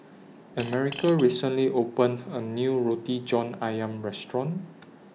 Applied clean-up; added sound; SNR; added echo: none; Fart; 13 dB; none.